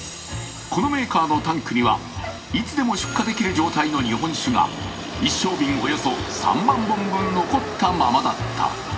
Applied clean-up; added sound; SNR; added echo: none; Motor vehicle (road); 10 dB; reverberation time 2.4 s.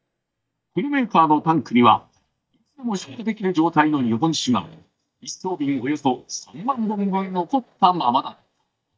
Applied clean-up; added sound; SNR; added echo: neural mask model DeepFilterNet 3.